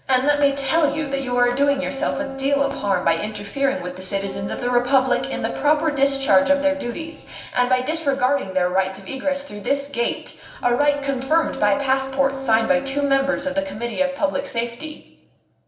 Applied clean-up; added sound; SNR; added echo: none; Boat, Water vehicle; 10 dB; reverberation time 0.7 s.